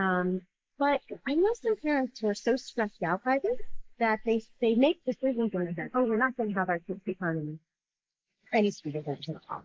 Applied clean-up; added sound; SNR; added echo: neural mask model Resemble Enhance denoiser.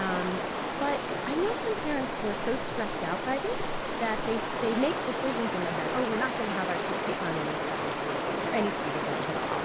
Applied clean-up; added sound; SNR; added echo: none; Stream; -2 dB; none.